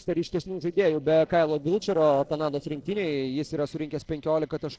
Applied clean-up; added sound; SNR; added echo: neural separator model SepFormer DNS4.